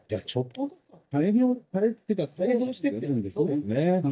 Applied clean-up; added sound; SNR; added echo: neural mask model DeepFilterNet 3.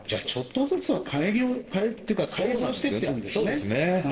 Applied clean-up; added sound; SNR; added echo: neural separator model SepFormer DNS4.